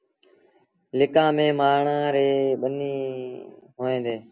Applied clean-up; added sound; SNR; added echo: none; none; none; none.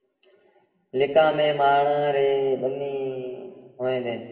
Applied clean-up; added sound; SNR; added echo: none; none; none; reverberation time 1.9 s.